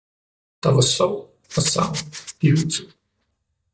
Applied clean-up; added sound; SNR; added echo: neural mask model DeepFilterNet 3.